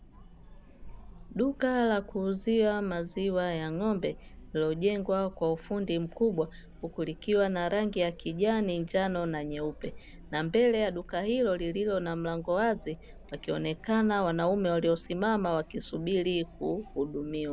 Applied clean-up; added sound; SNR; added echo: none; Chatter; 18 dB; none.